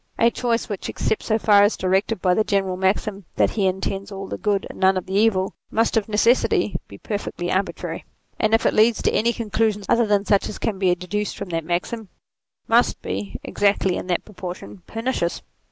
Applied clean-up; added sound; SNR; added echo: none; none; none; none.